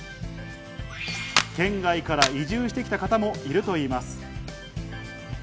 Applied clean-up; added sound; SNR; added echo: none; Clapping; 2 dB; none.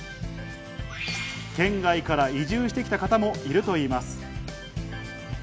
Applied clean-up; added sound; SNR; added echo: none; none; none; none.